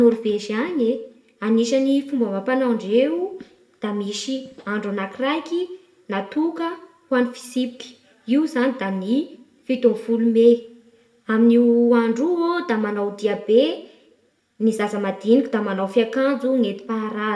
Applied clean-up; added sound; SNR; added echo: none; none; none; reverberation time 0.5 s.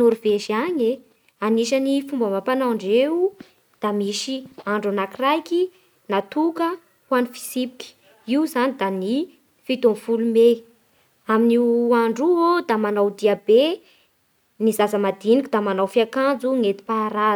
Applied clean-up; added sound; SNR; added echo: none; none; none; none.